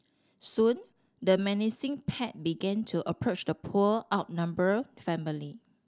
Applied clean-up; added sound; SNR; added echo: none; none; none; none.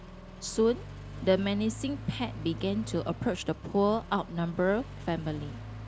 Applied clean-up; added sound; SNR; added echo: none; Accelerating, revving, vroom; 11 dB; none.